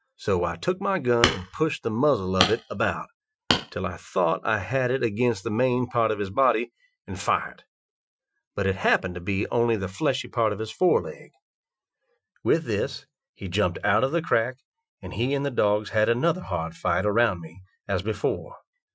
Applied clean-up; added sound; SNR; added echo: classical method Wiener filter.